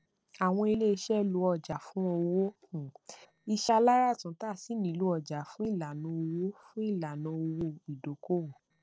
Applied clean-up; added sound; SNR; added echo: neural separator model SepFormer DNS4.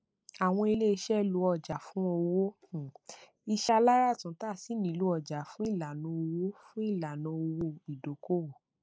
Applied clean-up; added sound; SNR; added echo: neural mask model Resemble Enhance denoiser.